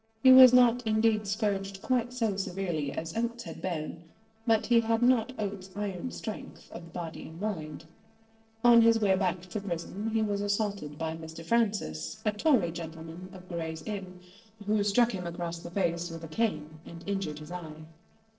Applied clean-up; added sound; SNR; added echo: neural separator model SepFormer DNS4.